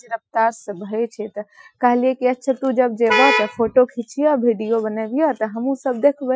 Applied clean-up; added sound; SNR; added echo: classical method Wiener filter.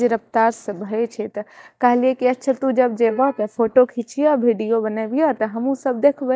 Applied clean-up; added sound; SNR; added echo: neural mask model DeepFilterNet 3.